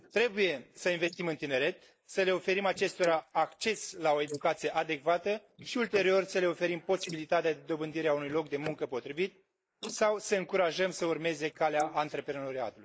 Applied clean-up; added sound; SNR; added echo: neural mask model Resemble Enhance denoiser.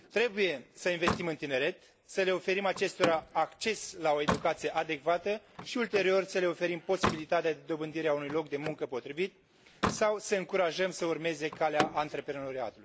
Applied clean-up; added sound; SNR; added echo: none; Slam; 9 dB; none.